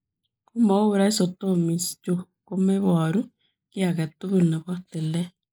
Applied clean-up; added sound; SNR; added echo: neural mask model Resemble Enhance denoiser.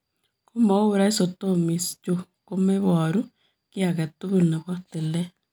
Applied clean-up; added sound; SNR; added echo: none; none; none; none.